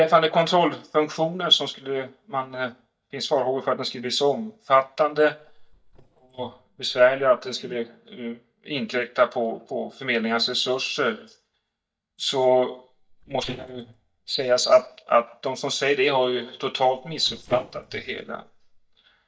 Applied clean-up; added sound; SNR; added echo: neural mask model DeepFilterNet 3.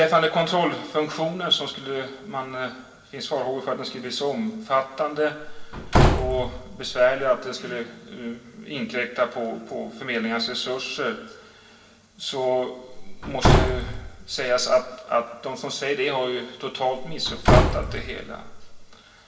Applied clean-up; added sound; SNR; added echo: none; Slam / Wood; -3 dB; reverberation time 0.8 s.